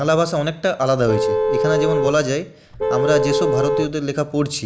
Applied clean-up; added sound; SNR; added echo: none; Vehicle horn, car horn, honking; 0 dB; none.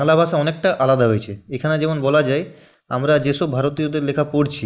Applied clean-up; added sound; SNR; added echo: neural mask model Resemble Enhance denoiser.